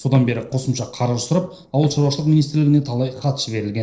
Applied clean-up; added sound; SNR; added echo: neural separator model SepFormer DNS4.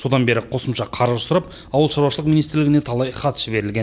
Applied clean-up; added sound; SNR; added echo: none; none; none; none.